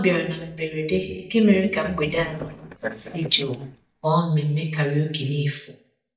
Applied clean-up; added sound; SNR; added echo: neural mask model DeepFilterNet 3.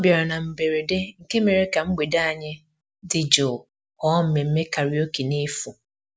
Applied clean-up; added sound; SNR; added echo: none; none; none; none.